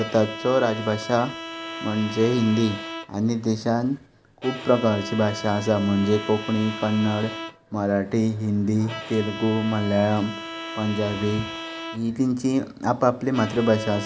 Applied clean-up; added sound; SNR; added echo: none; Bowed string instrument; 12 dB; none.